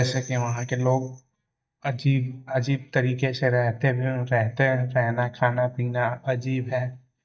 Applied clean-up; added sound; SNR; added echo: neural mask model DeepFilterNet 3.